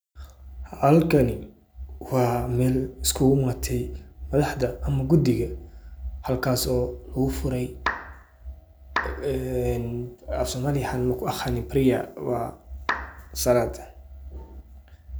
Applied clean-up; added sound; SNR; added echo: none; Clapping; 7 dB; none.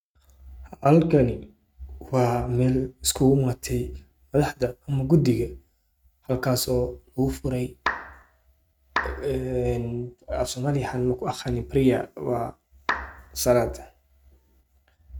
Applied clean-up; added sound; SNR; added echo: neural mask model RNNoise.